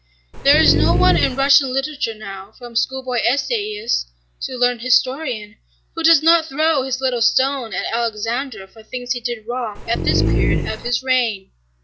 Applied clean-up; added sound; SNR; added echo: none; Dog; -3 dB; none.